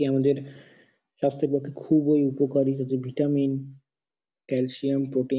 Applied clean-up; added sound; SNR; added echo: none; none; none; none.